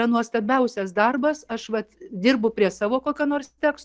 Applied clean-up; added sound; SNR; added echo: none; none; none; none.